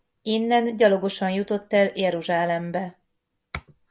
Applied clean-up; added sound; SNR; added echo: none; none; none; none.